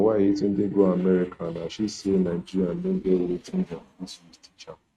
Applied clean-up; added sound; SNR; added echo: neural mask model RNNoise.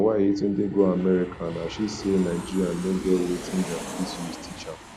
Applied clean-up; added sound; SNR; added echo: none; Aircraft; 12 dB; none.